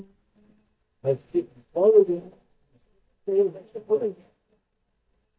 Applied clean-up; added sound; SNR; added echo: neural mask model DeepFilterNet 3.